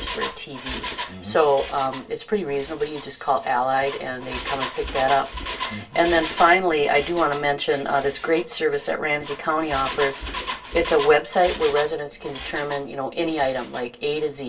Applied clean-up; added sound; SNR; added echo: none; Engine; 12 dB; reverberation time 0.1 s.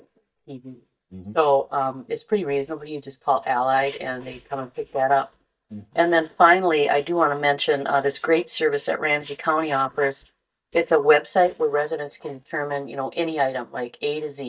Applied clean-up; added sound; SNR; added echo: neural mask model DeepFilterNet 3.